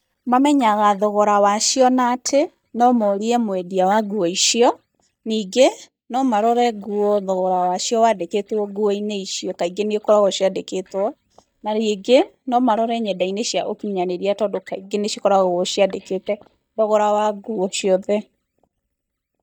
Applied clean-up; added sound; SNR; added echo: neural mask model DeepFilterNet 3.